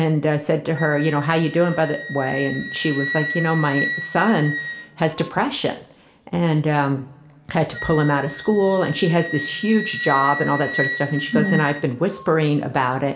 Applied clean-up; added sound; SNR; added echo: none; Wind instrument, woodwind instrument; 10 dB; reverberation time 1.9 s.